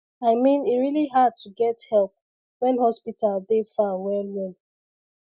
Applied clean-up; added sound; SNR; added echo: none; none; none; none.